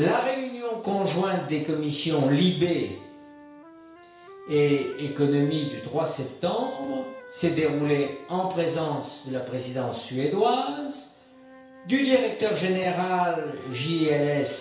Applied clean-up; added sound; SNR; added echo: none; Wind instrument, woodwind instrument; 20 dB; reverberation time 0.5 s.